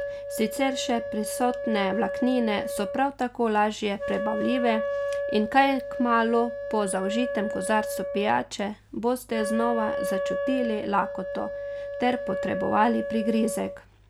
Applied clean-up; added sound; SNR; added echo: none; Wind instrument, woodwind instrument; 5 dB; none.